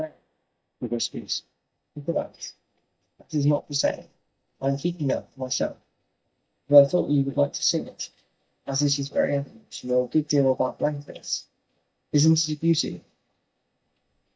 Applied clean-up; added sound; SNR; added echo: neural mask model DeepFilterNet 3.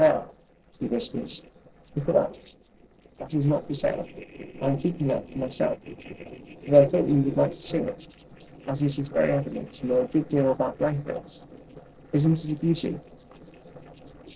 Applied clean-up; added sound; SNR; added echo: neural separator model SepFormer DNS4.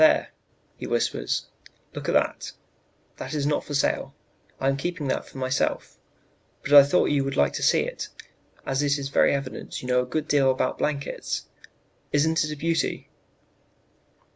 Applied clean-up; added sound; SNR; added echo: none; none; none; none.